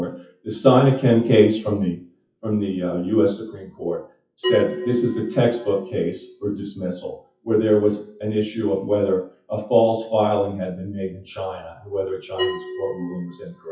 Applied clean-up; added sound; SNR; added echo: classical method WPE with log-MMSE.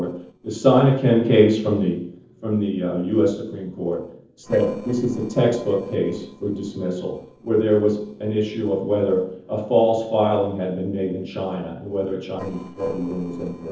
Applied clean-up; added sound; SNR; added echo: neural separator model SepFormer DNS4.